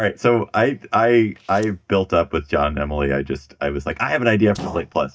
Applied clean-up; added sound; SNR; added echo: neural mask model DeepFilterNet 3.